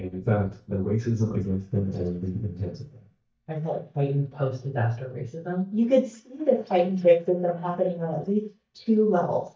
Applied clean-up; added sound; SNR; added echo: neural mask model DeepFilterNet 3.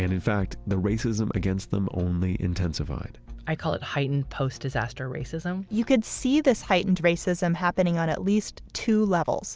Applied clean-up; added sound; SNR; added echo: none; none; none; none.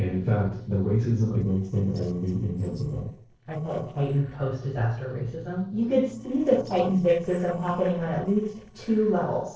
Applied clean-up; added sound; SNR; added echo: neural separator model SepFormer DNS4.